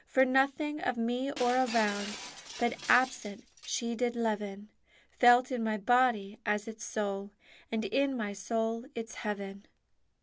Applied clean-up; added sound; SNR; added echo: none; Shatter; 14 dB; none.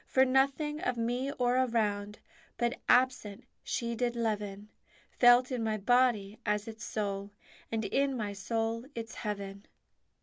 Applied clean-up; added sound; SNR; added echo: none; none; none; none.